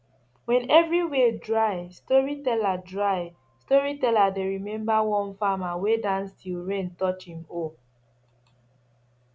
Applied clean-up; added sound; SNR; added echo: none; none; none; none.